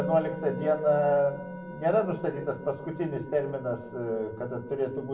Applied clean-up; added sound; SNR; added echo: none; Musical instrument; 11 dB; reverberation time 0.6 s.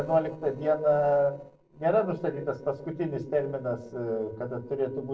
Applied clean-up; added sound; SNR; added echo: neural separator model SepFormer DNS4.